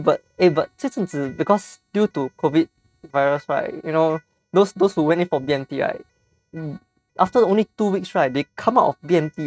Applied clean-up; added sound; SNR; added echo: neural mask model RNNoise.